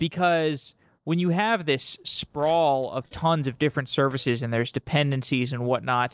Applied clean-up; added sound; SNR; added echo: neural separator model SepFormer DNS4.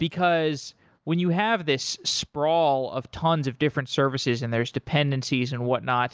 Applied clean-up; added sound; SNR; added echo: none; none; none; none.